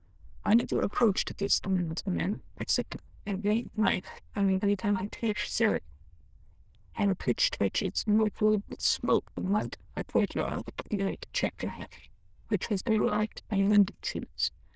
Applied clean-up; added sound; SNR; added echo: neural diffusion model UNIVERSE++.